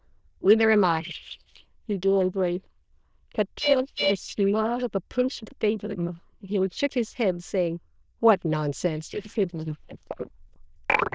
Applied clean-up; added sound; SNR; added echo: neural diffusion model UNIVERSE++.